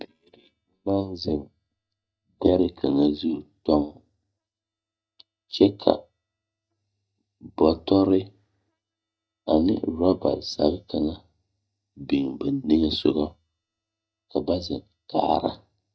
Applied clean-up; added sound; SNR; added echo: neural mask model DeepFilterNet 3.